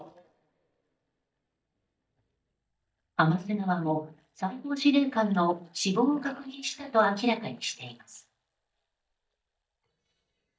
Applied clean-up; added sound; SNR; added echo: neural mask model DeepFilterNet 3.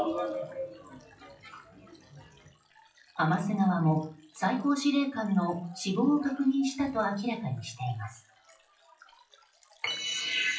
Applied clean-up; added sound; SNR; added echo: classical method WPE with log-MMSE.